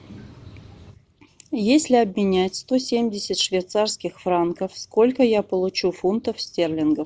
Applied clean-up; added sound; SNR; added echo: none; none; none; none.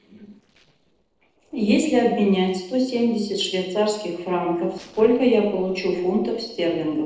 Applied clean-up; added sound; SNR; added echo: neural separator model SepFormer DNS4.